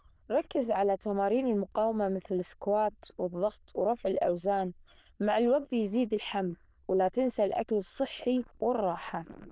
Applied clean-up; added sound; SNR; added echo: neural diffusion model UNIVERSE++.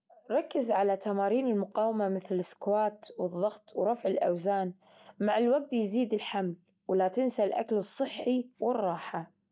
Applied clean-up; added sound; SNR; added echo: none; none; none; none.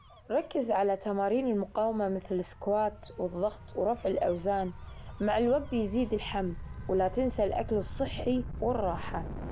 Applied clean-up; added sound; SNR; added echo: none; Gull, seagull / Waves, surf / Siren; 11 dB; none.